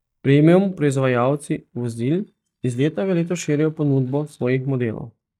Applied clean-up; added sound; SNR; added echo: neural mask model DeepFilterNet 3.